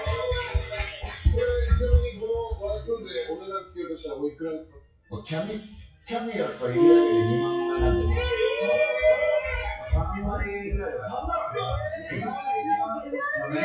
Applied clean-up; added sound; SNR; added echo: classical method WPE with log-MMSE.